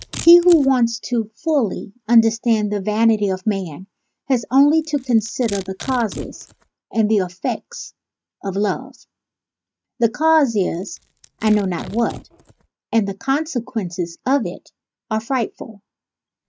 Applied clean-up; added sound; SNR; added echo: neural mask model RNNoise.